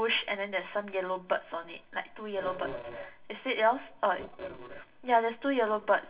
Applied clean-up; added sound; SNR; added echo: none; none; none; reverberation time 0.2 s.